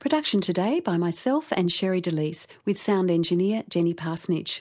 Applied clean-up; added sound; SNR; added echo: none; none; none; none.